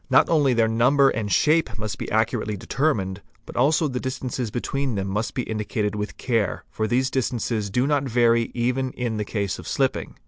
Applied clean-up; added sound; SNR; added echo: none; none; none; none.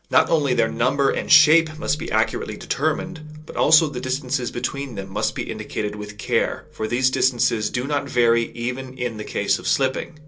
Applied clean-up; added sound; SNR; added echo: none; none; none; reverberation time 0.2 s.